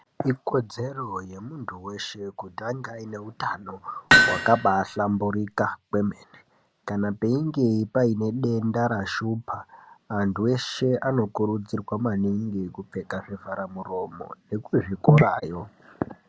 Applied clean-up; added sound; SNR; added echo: none; Hammer; -3 dB; none.